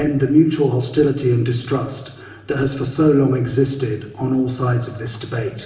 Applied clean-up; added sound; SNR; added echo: none; none; none; reverberation time 1.1 s.